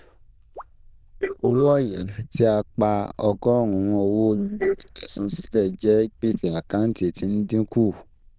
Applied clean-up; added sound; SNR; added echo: neural diffusion model UNIVERSE++.